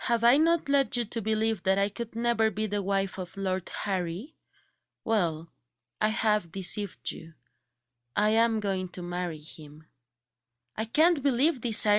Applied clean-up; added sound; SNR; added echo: none; none; none; none.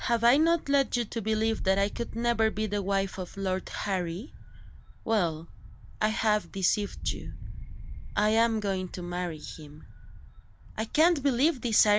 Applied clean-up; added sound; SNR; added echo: none; Wind; 11 dB; none.